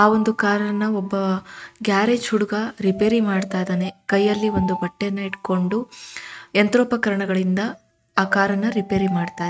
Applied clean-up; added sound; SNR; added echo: neural mask model RNNoise.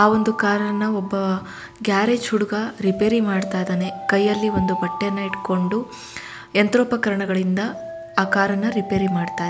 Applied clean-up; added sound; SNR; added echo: none; Alarm; 12 dB; none.